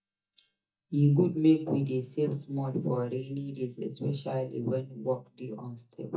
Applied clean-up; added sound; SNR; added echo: neural mask model DeepFilterNet 3.